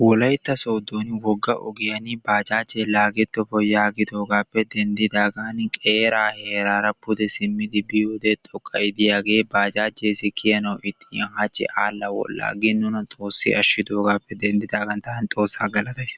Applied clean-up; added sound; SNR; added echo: none; none; none; none.